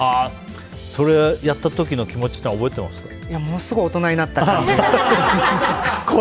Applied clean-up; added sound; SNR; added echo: none; none; none; none.